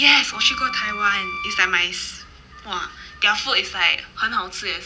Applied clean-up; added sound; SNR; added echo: none; Wind instrument, woodwind instrument; 10 dB; none.